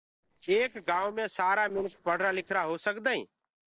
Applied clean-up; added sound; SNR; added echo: neural separator model SepFormer DNS4.